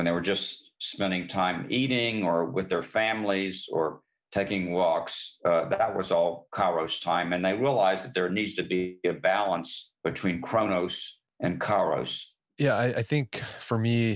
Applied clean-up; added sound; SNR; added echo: none; none; none; none.